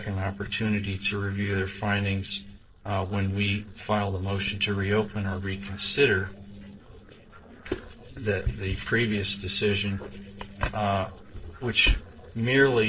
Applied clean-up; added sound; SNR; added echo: neural separator model SepFormer DNS4.